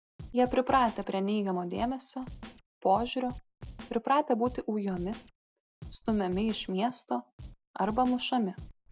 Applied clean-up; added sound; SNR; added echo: none; Scratching (performance technique); 17 dB; none.